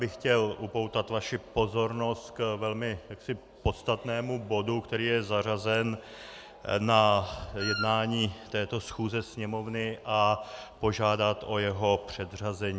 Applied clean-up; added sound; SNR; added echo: none; Wind instrument, woodwind instrument; 5 dB; none.